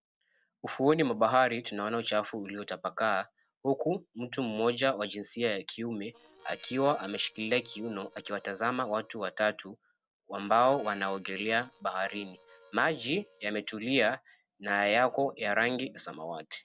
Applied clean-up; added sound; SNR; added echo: neural separator model SepFormer DNS4.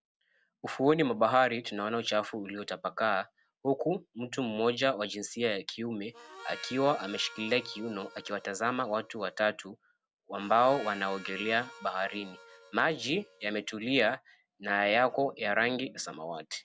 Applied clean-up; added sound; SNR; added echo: none; Harmonica; 18 dB; none.